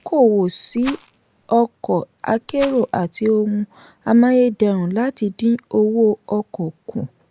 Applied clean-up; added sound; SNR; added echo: none; Rattle; 18 dB; none.